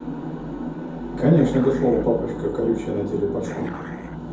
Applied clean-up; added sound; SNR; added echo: none; Dog; 16 dB; reverberation time 0.6 s.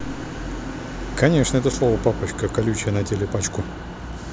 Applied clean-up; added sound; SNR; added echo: none; none; none; none.